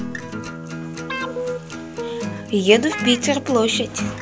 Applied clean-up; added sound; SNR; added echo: none; Acoustic guitar + Guitar; 6 dB; none.